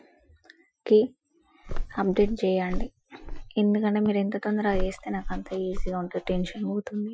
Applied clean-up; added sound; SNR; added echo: classical method Wiener filter.